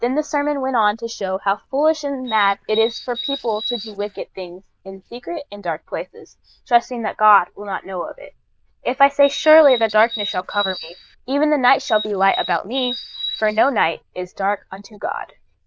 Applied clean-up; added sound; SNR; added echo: neural diffusion model UNIVERSE++.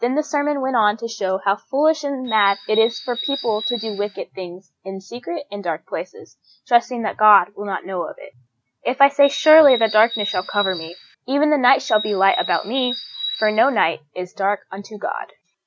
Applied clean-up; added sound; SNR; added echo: none; Bird; 10 dB; none.